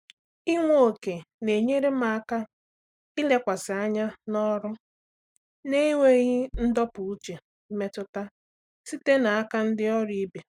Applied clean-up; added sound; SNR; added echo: neural mask model Resemble Enhance denoiser.